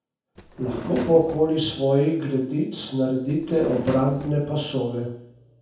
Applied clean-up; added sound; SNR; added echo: none; Drawer open or close; 12 dB; reverberation time 0.7 s.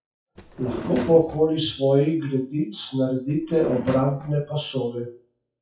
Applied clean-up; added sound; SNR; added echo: classical method WPE with log-MMSE.